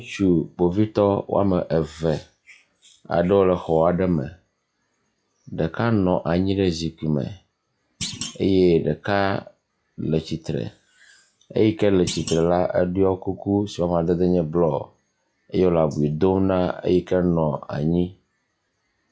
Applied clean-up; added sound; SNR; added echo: classical method log-MMSE.